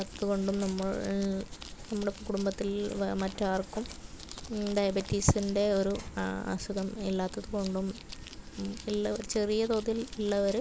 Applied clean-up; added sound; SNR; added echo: none; Crumpling, crinkling; 14 dB; none.